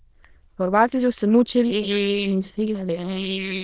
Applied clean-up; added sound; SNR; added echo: neural diffusion model UNIVERSE++.